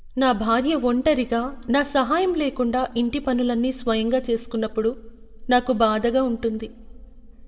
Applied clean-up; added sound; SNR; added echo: none; none; none; reverberation time 0.6 s.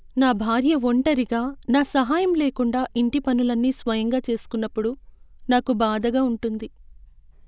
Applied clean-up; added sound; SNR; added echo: none; none; none; none.